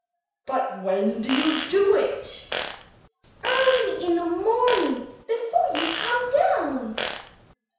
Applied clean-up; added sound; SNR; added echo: none; Fart; 9 dB; reverberation time 0.7 s.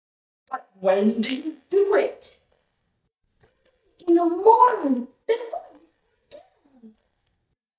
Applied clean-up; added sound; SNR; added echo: neural mask model DeepFilterNet 3.